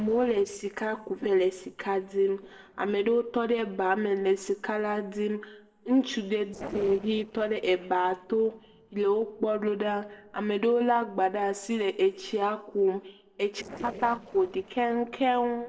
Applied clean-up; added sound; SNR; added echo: neural separator model SepFormer DNS4.